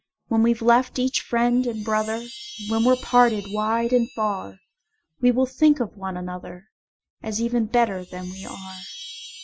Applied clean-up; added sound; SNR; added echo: classical method Wiener filter.